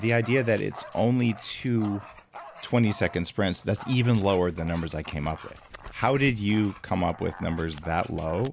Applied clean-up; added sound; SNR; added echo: none; Dog; 18 dB; none.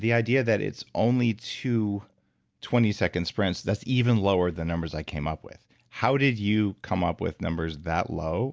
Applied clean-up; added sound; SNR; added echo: none; none; none; none.